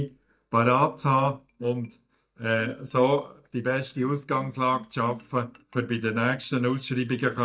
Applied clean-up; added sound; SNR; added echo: neural mask model DeepFilterNet 3.